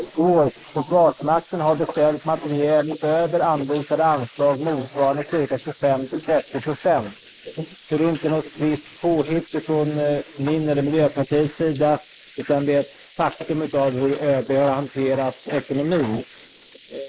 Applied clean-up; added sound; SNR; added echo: neural mask model Resemble Enhance denoiser.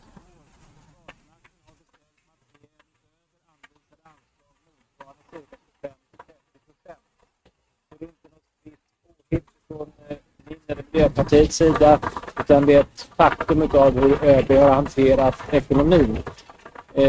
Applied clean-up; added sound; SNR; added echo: neural mask model RNNoise.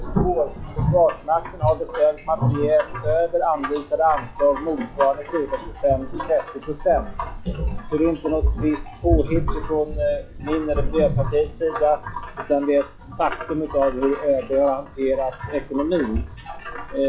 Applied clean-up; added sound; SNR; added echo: classical method log-MMSE.